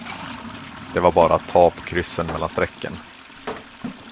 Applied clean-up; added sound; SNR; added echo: none; Toilet flush + Wood; 13 dB; none.